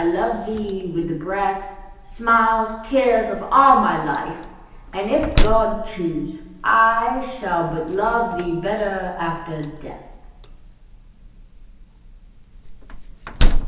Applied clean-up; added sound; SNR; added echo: none; Slam; 3 dB; reverberation time 0.9 s.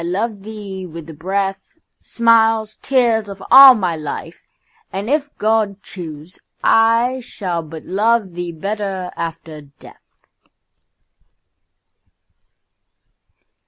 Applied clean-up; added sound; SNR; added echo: none; none; none; none.